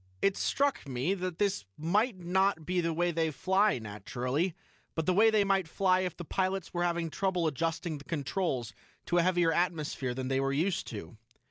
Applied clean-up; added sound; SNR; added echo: none; none; none; none.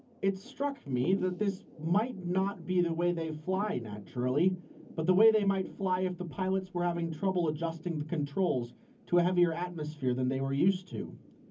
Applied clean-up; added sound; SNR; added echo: none; Thunder / Rain; 19 dB; reverberation time 0.3 s.